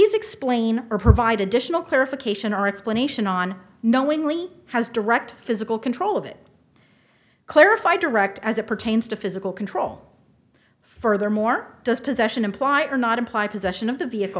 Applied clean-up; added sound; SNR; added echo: none; none; none; none.